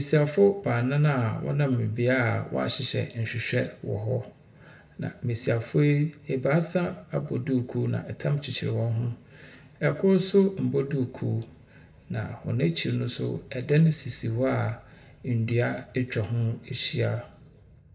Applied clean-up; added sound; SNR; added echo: none; none; none; reverberation time 0.5 s.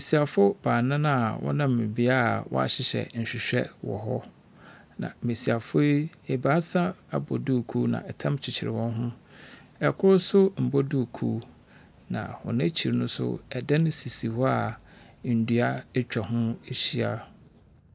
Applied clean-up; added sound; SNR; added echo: none; none; none; none.